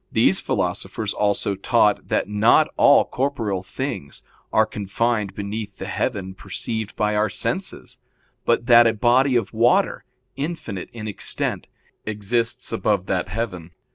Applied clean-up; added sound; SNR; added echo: none; none; none; none.